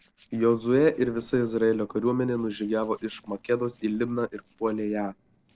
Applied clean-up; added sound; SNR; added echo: neural separator model SepFormer DNS4.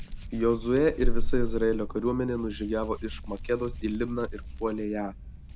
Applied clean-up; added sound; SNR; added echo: none; Hands; 1 dB; none.